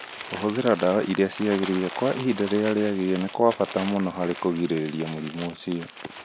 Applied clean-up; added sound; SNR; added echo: none; Crumpling, crinkling; 13 dB; none.